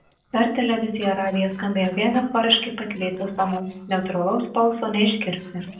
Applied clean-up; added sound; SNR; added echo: neural separator model SepFormer DNS4.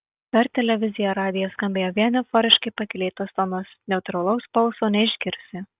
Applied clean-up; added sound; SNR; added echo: none; none; none; none.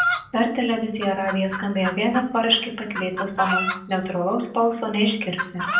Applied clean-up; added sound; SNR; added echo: none; Chicken, rooster; 6 dB; reverberation time 0.6 s.